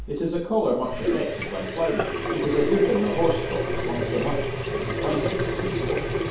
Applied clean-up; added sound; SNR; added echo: none; Sink (filling or washing) / Water tap, faucet; 0 dB; reverberation time 0.7 s.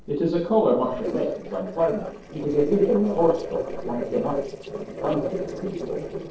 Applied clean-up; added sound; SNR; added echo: neural separator model SepFormer DNS4.